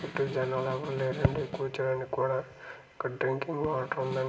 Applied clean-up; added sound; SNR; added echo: none; Snare drum; 15 dB; reverberation time 2.3 s.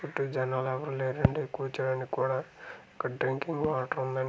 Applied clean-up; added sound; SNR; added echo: none; none; none; none.